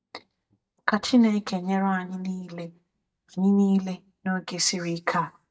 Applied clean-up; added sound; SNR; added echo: neural mask model DeepFilterNet 3.